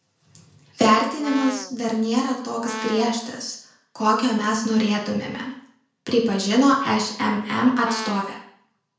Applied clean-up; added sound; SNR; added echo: none; Brass instrument; 11 dB; reverberation time 0.5 s.